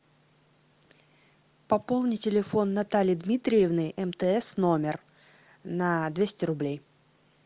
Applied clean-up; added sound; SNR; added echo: none; none; none; none.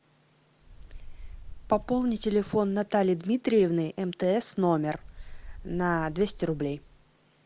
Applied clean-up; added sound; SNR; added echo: none; Wind; 15 dB; none.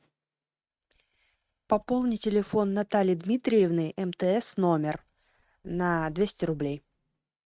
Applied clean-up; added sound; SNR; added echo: neural mask model RNNoise.